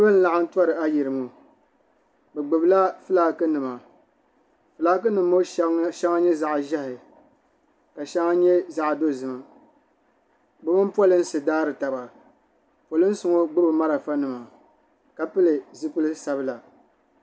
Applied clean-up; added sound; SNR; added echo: none; none; none; none.